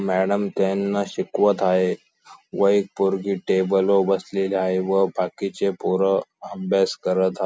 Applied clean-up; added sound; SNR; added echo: none; none; none; none.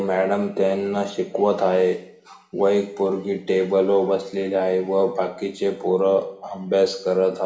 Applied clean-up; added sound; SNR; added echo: none; none; none; reverberation time 0.6 s.